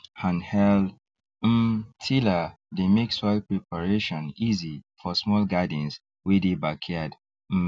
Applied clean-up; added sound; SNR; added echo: none; none; none; none.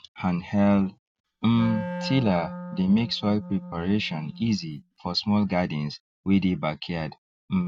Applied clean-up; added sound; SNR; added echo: neural mask model RNNoise.